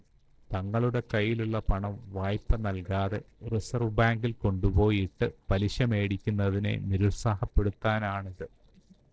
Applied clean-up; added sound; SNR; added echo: neural separator model SepFormer DNS4.